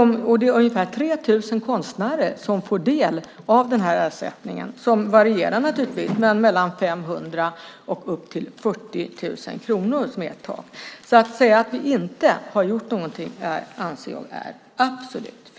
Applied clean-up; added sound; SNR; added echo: none; none; none; none.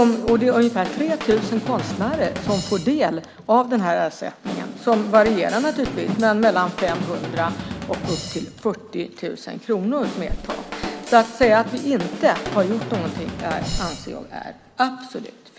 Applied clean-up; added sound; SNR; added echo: none; Drum / Drum kit + Thump, thud; 9 dB; none.